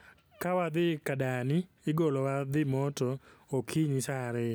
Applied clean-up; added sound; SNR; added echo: none; none; none; none.